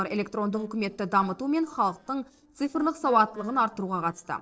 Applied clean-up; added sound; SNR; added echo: neural separator model SepFormer DNS4.